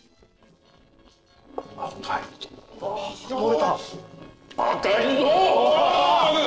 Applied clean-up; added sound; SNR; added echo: neural separator model SepFormer DNS4.